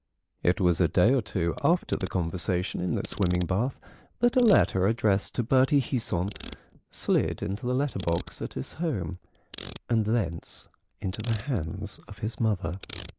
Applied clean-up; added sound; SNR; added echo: neural mask model Resemble Enhance denoiser.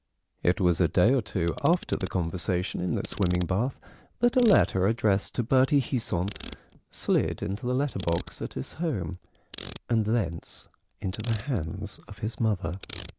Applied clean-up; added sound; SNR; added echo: none; Ratchet, pawl; 19 dB; none.